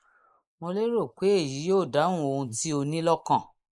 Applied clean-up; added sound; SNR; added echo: neural mask model Resemble Enhance denoiser.